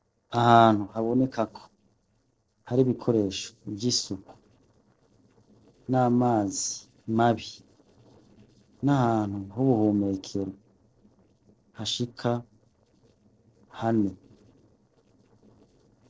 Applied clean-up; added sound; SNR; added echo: neural separator model SepFormer DNS4.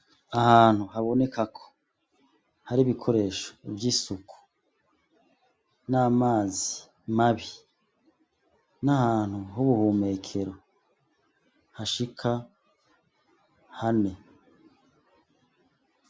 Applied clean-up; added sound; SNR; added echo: none; none; none; none.